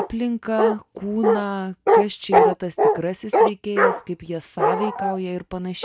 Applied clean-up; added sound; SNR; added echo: none; Bark; -5 dB; none.